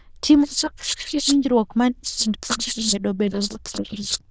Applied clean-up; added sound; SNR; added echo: neural diffusion model UNIVERSE++.